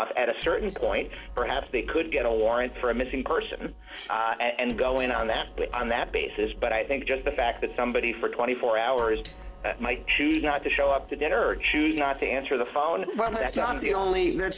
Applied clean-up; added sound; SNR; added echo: neural separator model SepFormer DNS4.